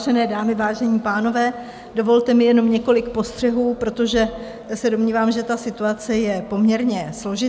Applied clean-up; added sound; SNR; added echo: none; none; none; none.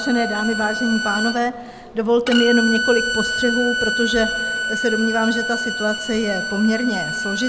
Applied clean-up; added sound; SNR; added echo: none; Bowed string instrument; 3 dB; none.